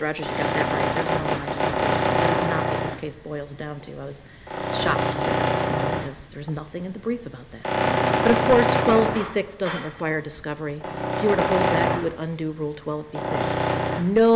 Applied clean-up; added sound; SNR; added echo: none; Tools; -1 dB; none.